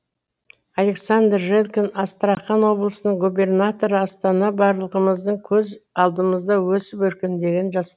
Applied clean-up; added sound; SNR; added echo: none; none; none; none.